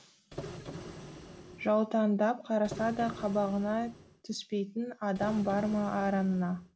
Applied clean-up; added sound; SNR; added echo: none; Printer; 13 dB; none.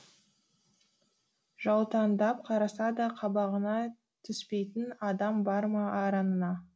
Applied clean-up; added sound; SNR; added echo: none; none; none; none.